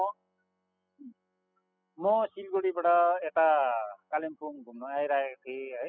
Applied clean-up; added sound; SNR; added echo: classical method spectral subtraction.